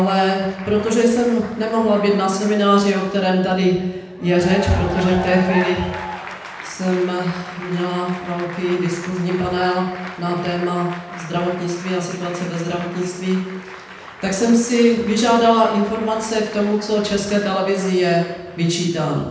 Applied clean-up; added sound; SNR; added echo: none; Applause / Cheering; 15 dB; reverberation time 0.9 s.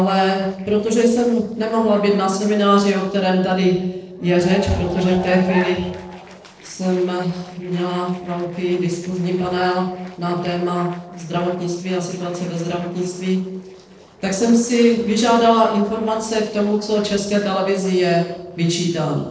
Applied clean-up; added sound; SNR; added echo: neural separator model SepFormer DNS4.